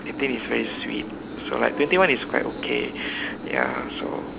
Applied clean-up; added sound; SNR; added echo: none; Engine; 8 dB; none.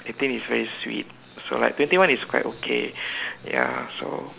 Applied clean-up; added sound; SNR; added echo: none; none; none; none.